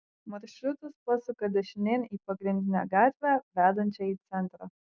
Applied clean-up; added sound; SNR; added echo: none; none; none; none.